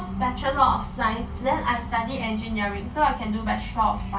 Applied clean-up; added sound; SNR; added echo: none; none; none; reverberation time 0.3 s.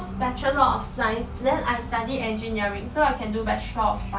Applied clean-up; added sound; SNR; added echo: none; none; none; none.